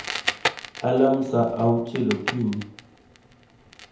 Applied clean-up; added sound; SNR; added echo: none; Crackle; 8 dB; reverberation time 2.1 s.